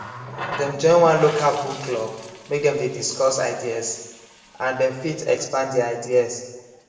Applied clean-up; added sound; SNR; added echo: none; Water tap, faucet; 16 dB; reverberation time 1.0 s.